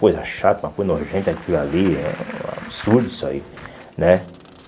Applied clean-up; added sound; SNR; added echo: none; Bicycle; 20 dB; none.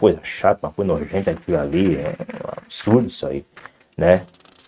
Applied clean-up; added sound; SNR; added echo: neural mask model RNNoise.